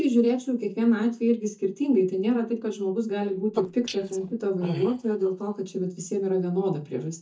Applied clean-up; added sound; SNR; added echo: neural mask model DeepFilterNet 3.